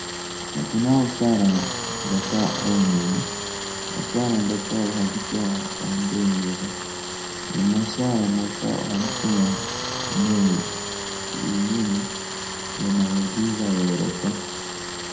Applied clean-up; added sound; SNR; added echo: none; Tools; 6 dB; reverberation time 0.7 s.